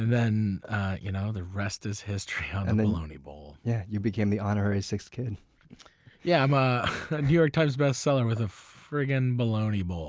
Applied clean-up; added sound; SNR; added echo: none; none; none; none.